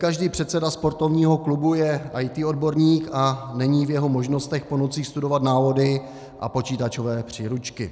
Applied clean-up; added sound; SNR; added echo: none; none; none; none.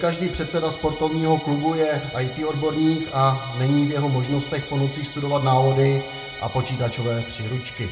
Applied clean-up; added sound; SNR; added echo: none; Musical instrument; 15 dB; reverberation time 0.3 s.